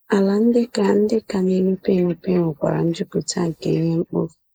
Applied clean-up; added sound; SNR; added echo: neural mask model Resemble Enhance denoiser.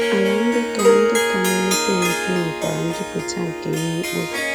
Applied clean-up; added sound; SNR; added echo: none; Harp; -2 dB; none.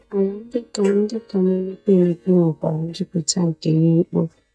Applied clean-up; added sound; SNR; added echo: neural mask model DeepFilterNet 3.